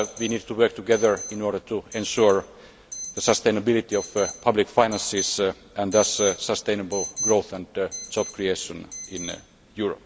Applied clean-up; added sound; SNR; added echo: none; Alarm; 12 dB; none.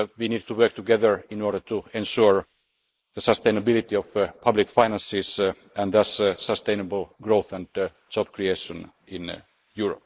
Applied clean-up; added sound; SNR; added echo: neural mask model Resemble Enhance denoiser.